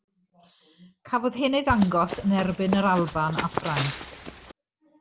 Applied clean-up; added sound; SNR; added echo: none; Run; 7 dB; none.